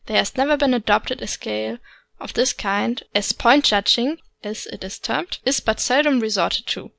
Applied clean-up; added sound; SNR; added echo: none; none; none; none.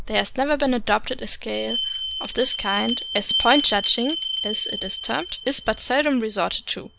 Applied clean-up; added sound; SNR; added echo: none; Bell; 1 dB; none.